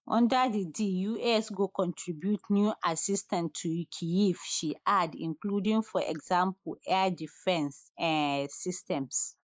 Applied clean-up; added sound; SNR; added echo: neural mask model Resemble Enhance denoiser.